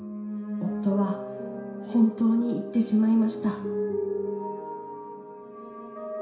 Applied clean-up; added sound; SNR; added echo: none; none; none; reverberation time 0.7 s.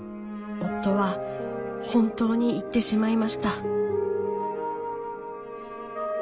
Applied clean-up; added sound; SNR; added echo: none; none; none; none.